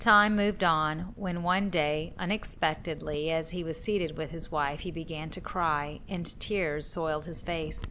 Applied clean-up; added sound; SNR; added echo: none; Crackle; 13 dB; none.